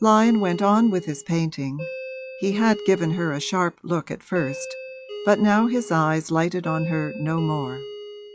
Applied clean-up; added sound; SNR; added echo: classical method log-MMSE.